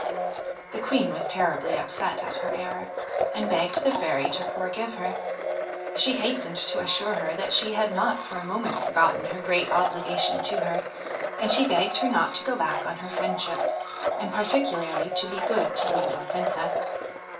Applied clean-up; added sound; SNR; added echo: none; Domestic sounds, home sounds; 1 dB; reverberation time 0.3 s.